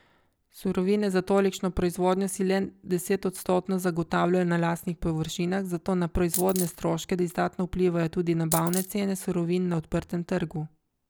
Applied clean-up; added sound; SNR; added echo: none; Coin (dropping); 5 dB; none.